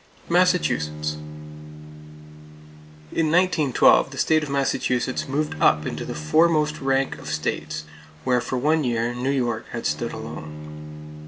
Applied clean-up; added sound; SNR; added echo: none; Bowed string instrument; 13 dB; none.